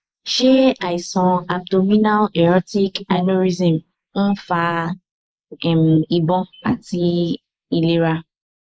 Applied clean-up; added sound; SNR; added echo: neural mask model Resemble Enhance denoiser.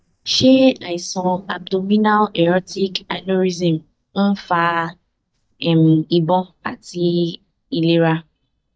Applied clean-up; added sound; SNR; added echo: neural mask model DeepFilterNet 3.